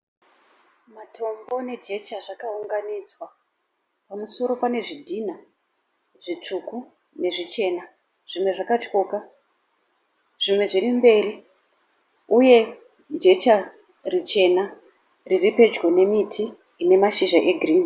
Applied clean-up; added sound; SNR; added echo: none; none; none; none.